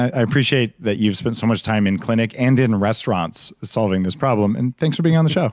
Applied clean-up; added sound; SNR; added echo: none; none; none; none.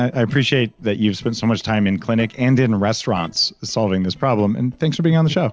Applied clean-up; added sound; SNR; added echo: neural separator model SepFormer DNS4.